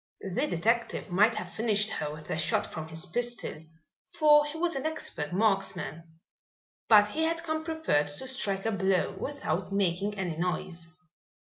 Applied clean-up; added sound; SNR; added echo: none; none; none; none.